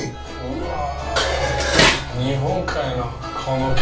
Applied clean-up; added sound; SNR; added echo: none; Dishes, pots, and pans; -2 dB; reverberation time 0.3 s.